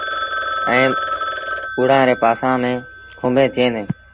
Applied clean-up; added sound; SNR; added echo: none; Telephone; 7 dB; none.